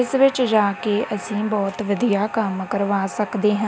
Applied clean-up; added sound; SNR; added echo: none; none; none; none.